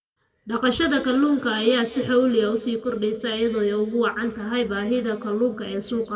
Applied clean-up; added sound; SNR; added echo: none; none; none; reverberation time 1.4 s.